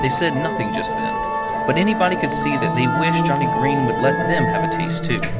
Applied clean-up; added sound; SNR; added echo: none; Musical instrument; -2 dB; none.